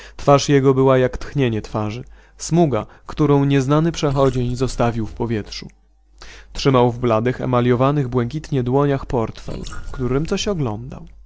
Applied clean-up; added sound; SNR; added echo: neural separator model SepFormer DNS4.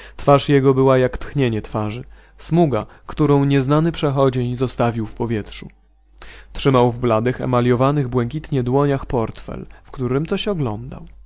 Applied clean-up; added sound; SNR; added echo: none; none; none; none.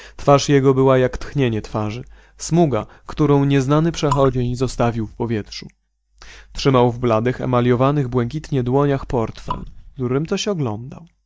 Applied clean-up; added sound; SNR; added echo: neural mask model DeepFilterNet 3.